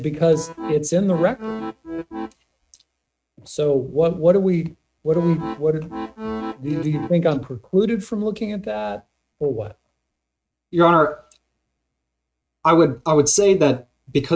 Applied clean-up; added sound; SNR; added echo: neural mask model RNNoise.